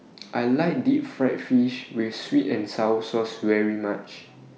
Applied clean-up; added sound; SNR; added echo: none; none; none; none.